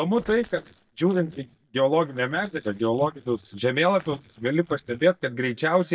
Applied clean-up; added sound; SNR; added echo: neural mask model DeepFilterNet 3.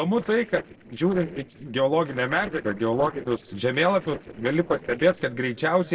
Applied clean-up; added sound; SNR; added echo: neural separator model SepFormer DNS4.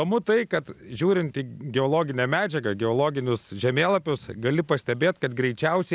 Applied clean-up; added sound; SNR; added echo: none; none; none; none.